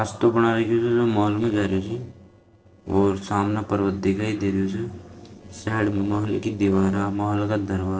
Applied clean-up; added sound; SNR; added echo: neural separator model SepFormer DNS4.